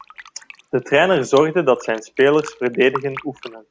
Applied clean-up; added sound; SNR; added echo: none; Fill (with liquid); 18 dB; none.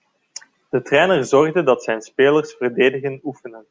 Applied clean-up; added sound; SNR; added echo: none; none; none; none.